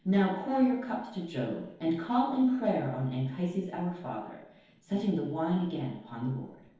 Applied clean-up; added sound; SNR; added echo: neural separator model SepFormer DNS4.